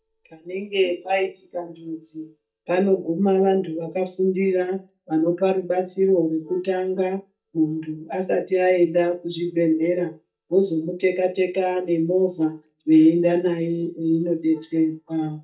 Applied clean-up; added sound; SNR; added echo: neural mask model DeepFilterNet 3.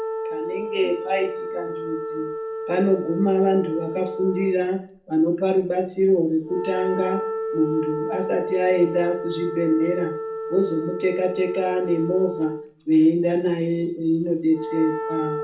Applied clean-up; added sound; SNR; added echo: none; Wind instrument, woodwind instrument; 8 dB; reverberation time 0.4 s.